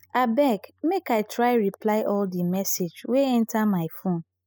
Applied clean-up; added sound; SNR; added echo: classical method spectral subtraction.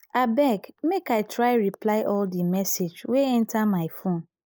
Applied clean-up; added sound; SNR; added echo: neural mask model Resemble Enhance denoiser.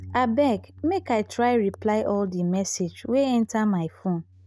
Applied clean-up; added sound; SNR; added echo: neural mask model RNNoise.